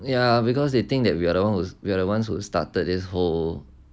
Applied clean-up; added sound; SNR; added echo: none; none; none; none.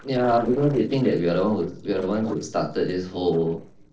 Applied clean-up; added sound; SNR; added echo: neural separator model SepFormer DNS4.